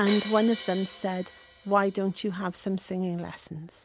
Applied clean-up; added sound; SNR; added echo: none; Crash cymbal; 14 dB; none.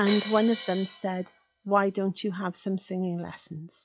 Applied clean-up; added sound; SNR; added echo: classical method log-MMSE.